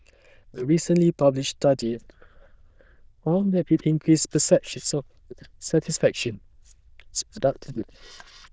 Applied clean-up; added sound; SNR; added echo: neural diffusion model UNIVERSE++.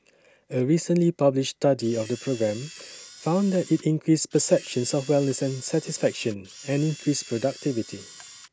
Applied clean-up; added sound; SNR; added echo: none; Camera; 18 dB; none.